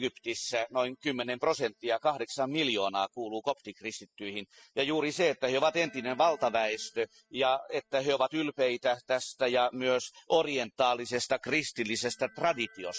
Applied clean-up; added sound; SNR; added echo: classical method spectral subtraction.